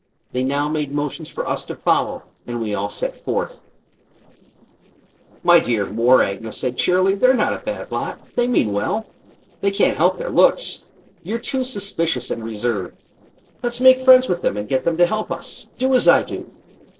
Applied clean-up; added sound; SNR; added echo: neural separator model SepFormer DNS4.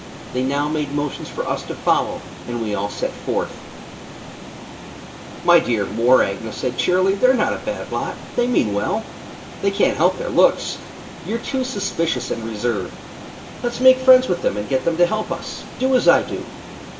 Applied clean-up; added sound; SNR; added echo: none; Water; 14 dB; reverberation time 1.2 s.